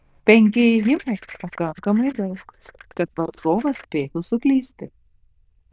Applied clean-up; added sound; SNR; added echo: neural diffusion model UNIVERSE++.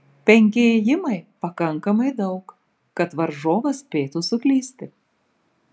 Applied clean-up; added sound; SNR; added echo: none; none; none; none.